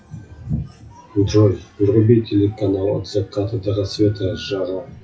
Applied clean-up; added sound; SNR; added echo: classical method WPE with log-MMSE.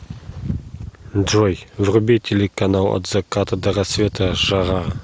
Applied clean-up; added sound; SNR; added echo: none; none; none; none.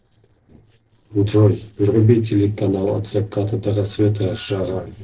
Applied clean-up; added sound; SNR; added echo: neural separator model SepFormer DNS4.